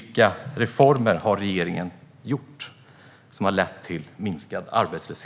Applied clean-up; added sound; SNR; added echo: none; none; none; none.